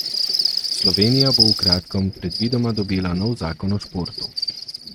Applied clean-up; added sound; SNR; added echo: neural mask model RNNoise.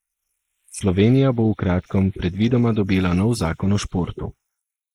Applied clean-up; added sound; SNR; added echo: neural mask model Resemble Enhance denoiser.